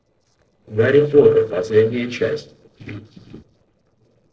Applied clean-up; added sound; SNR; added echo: neural separator model SepFormer DNS4.